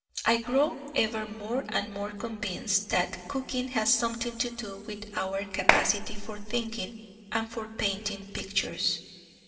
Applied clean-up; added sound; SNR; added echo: none; Clapping; -2 dB; reverberation time 2.3 s.